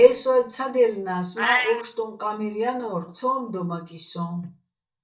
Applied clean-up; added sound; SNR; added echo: neural mask model DeepFilterNet 3.